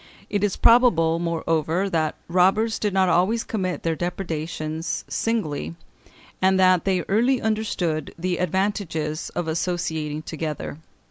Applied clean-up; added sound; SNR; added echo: none; none; none; none.